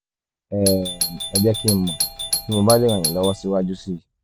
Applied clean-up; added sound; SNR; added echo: none; Doorbell; 5 dB; none.